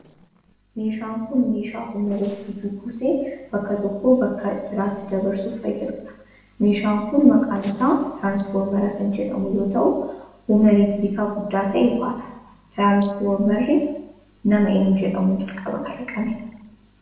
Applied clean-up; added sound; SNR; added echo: neural separator model SepFormer DNS4.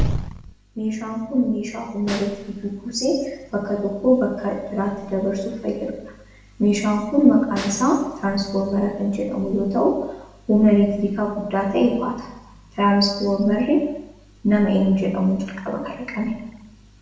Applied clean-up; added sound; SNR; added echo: none; Snare drum; 19 dB; reverberation time 0.9 s.